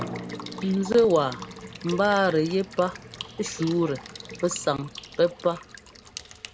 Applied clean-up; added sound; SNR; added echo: none; Water tap, faucet / Water / Liquid + Drum; 13 dB; none.